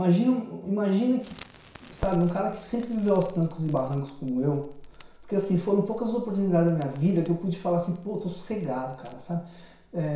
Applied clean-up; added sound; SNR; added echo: none; Crackle; 18 dB; reverberation time 0.6 s.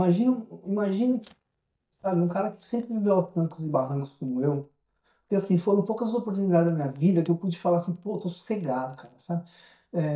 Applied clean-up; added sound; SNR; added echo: neural mask model DeepFilterNet 3.